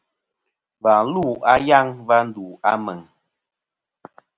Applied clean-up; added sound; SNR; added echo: none; none; none; none.